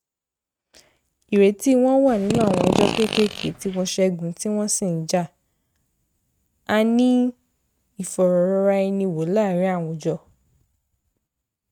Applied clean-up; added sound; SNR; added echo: neural mask model RNNoise.